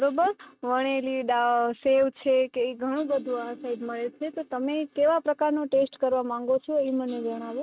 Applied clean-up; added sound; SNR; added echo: neural mask model RNNoise.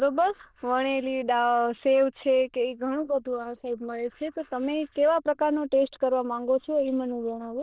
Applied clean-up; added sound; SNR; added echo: neural diffusion model UNIVERSE++.